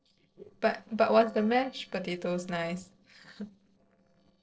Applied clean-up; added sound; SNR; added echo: neural separator model SepFormer DNS4.